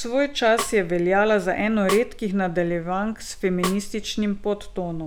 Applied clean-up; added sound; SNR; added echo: none; Snare drum; 13 dB; none.